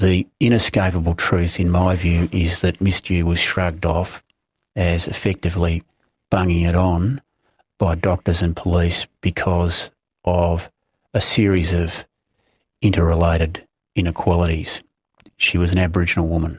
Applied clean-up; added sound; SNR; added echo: none; none; none; none.